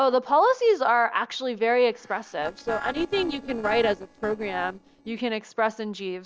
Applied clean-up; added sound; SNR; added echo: neural separator model SepFormer DNS4.